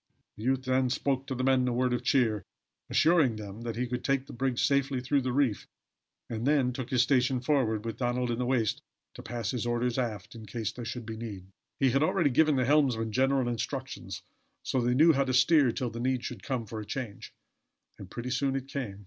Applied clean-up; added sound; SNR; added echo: none; none; none; none.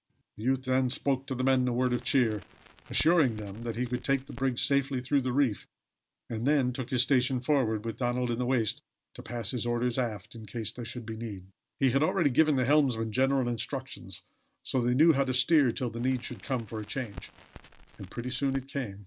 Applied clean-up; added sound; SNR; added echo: none; Crackle; 20 dB; none.